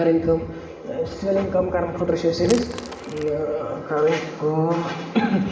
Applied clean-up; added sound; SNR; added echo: none; Crackle / Crushing / Wood; 15 dB; reverberation time 1.1 s.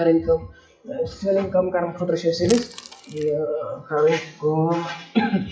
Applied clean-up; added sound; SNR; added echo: classical method WPE with log-MMSE.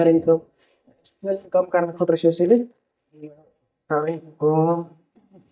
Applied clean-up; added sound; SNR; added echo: neural mask model DeepFilterNet 3.